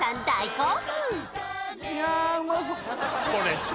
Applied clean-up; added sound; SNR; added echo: none; none; none; none.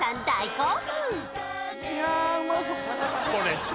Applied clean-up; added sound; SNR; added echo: none; Bowed string instrument; 11 dB; none.